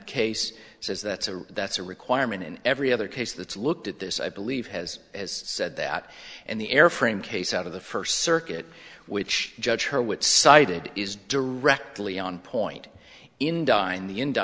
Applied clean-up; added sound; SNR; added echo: none; none; none; none.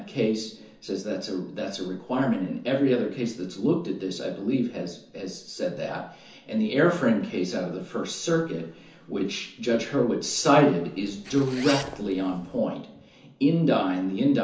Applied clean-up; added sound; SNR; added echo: none; Zipper (clothing); 13 dB; reverberation time 0.9 s.